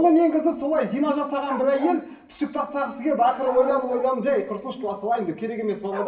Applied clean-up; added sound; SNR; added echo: none; Bark; 16 dB; reverberation time 0.7 s.